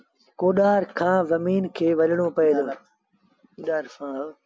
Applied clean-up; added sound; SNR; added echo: none; none; none; none.